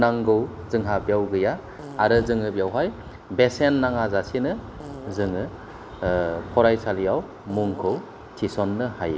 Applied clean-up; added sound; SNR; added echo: none; Fart / Drawer open or close; 18 dB; none.